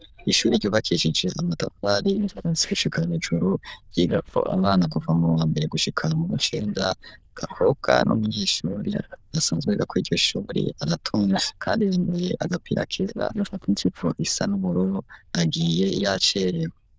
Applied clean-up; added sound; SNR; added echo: neural diffusion model UNIVERSE++.